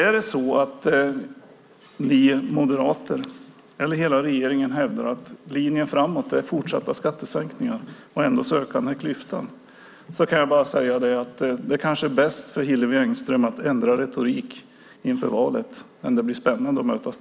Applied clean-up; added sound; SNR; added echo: none; none; none; none.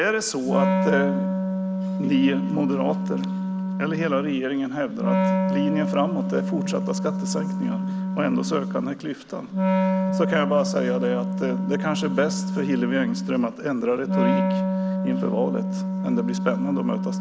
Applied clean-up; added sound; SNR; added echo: none; Wind instrument, woodwind instrument; -1 dB; none.